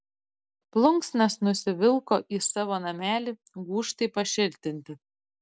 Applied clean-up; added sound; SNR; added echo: none; none; none; none.